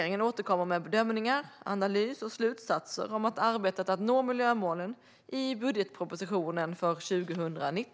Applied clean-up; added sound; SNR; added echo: none; none; none; none.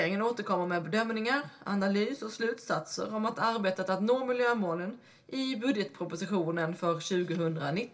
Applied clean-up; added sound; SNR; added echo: none; none; none; reverberation time 0.2 s.